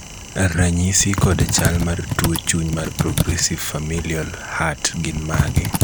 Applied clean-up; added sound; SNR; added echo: none; Typing; 2 dB; none.